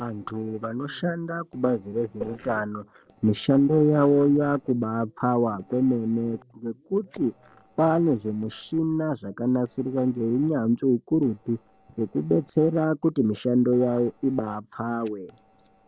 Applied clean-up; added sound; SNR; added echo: neural separator model SepFormer DNS4.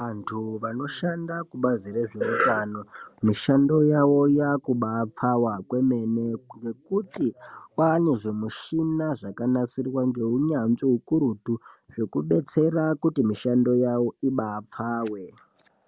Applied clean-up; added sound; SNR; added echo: none; none; none; none.